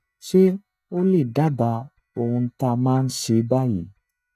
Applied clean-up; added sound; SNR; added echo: neural mask model DeepFilterNet 3.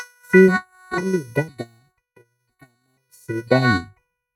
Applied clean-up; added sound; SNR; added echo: neural mask model RNNoise.